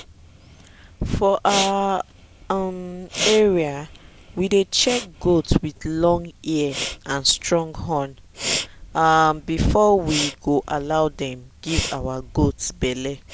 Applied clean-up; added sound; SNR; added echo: none; Respiratory sounds; 11 dB; none.